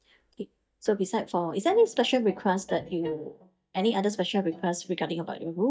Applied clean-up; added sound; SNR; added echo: neural mask model DeepFilterNet 3.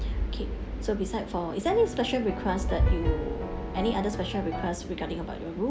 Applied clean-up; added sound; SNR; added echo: none; Piano; 8 dB; none.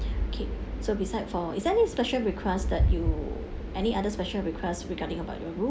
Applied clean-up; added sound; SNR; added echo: none; none; none; none.